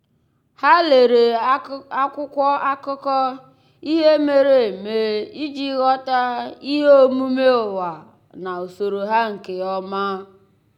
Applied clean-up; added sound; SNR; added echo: none; none; none; none.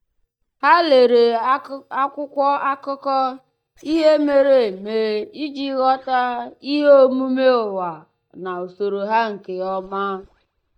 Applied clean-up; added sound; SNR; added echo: neural mask model DeepFilterNet 3.